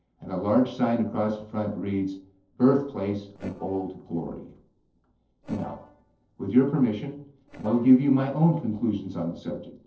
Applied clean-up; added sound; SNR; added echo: neural separator model SepFormer DNS4.